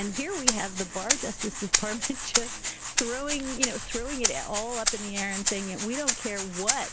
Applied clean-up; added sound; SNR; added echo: none; Rattle (instrument); -4 dB; none.